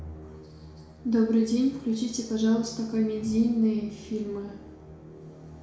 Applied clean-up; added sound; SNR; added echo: none; Musical instrument; 18 dB; reverberation time 0.6 s.